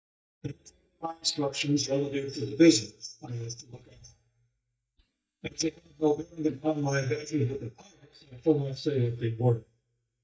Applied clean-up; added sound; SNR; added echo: neural mask model DeepFilterNet 3.